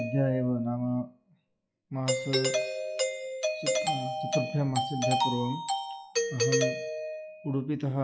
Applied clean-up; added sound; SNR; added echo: classical method log-MMSE.